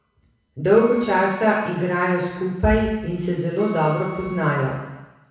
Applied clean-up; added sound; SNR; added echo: none; Wind instrument, woodwind instrument; 20 dB; reverberation time 1.0 s.